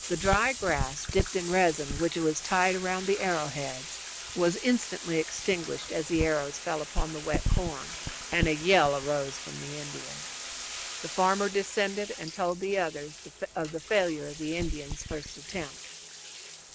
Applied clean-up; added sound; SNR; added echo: none; Bathtub (filling or washing); 11 dB; none.